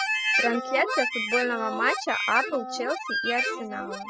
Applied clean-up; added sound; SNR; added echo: classical method spectral subtraction.